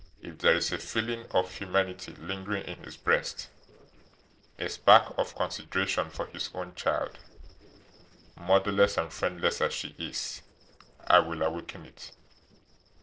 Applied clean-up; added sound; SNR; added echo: neural separator model SepFormer DNS4.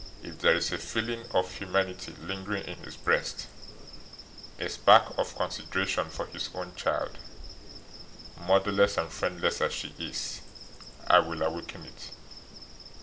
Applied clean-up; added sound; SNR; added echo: none; Insect; 14 dB; reverberation time 0.4 s.